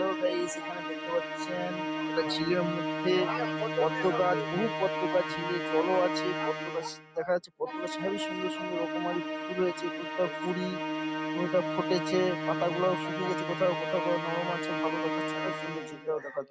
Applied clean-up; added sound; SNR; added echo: none; Musical instrument; 2 dB; none.